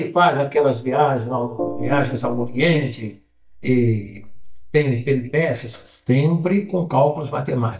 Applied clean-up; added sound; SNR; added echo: neural mask model DeepFilterNet 3.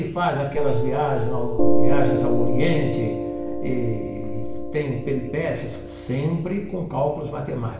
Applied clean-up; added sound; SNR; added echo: none; Piano; -4 dB; reverberation time 1.0 s.